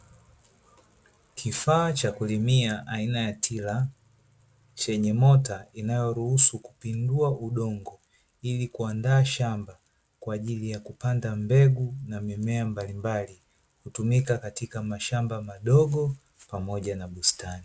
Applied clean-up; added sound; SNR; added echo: none; none; none; none.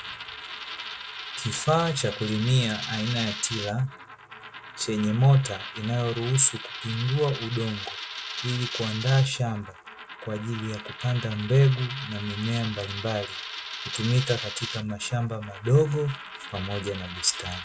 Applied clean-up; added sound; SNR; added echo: none; Coin (dropping); 10 dB; none.